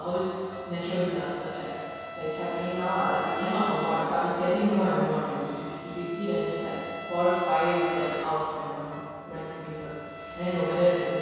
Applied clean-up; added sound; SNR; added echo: none; Trumpet; 12 dB; reverberation time 2.2 s.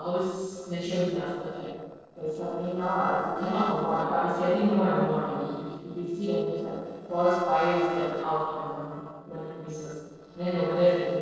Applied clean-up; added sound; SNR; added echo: neural separator model SepFormer DNS4.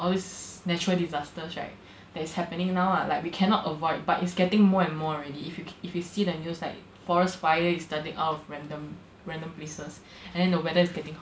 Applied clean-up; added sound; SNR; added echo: none; none; none; none.